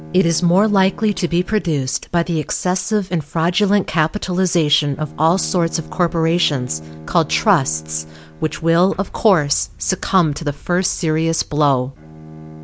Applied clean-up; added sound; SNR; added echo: none; Bowed string instrument + Boom; 20 dB; none.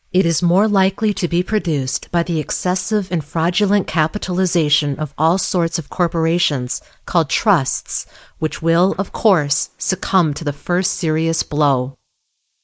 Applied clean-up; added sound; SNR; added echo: neural mask model Resemble Enhance denoiser.